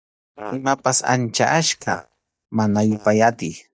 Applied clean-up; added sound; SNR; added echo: neural mask model DeepFilterNet 3.